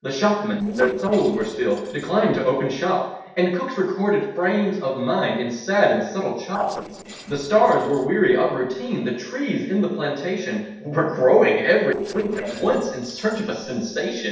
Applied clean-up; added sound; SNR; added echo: neural separator model SepFormer DNS4.